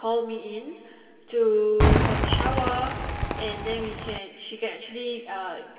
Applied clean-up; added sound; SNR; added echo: none; Cheering / Fireworks; -1 dB; reverberation time 2.4 s.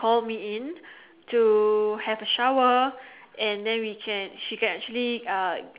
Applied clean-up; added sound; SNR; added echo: none; none; none; none.